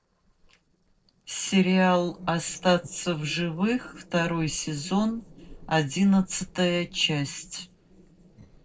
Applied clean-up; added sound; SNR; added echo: neural separator model SepFormer DNS4.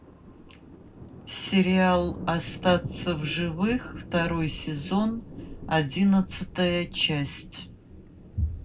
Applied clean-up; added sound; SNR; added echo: none; Thunder; 13 dB; reverberation time 0.3 s.